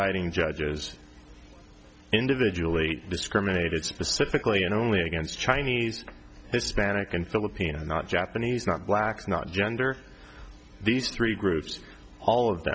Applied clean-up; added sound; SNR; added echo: none; none; none; none.